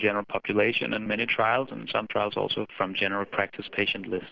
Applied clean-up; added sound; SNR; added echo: none; none; none; none.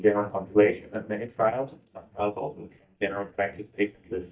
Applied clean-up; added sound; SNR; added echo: neural mask model DeepFilterNet 3.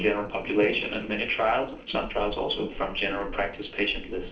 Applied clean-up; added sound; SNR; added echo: neural separator model SepFormer DNS4.